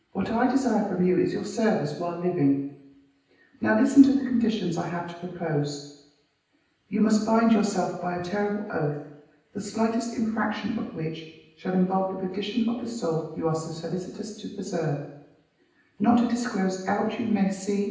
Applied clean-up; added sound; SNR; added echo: none; none; none; reverberation time 0.9 s.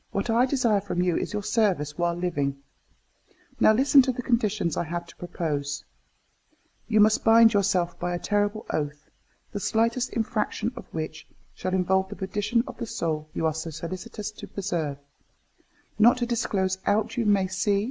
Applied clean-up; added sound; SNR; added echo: none; none; none; none.